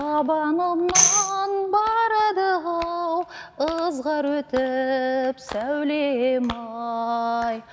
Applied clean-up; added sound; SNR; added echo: none; Tambourine; 0 dB; none.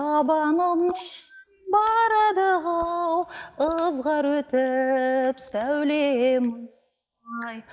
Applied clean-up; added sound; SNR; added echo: neural mask model Resemble Enhance denoiser.